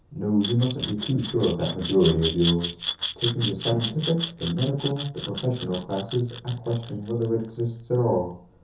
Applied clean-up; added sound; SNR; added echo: none; Glass; 5 dB; reverberation time 0.6 s.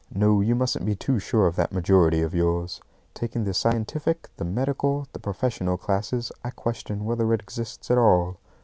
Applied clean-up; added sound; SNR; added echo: none; none; none; none.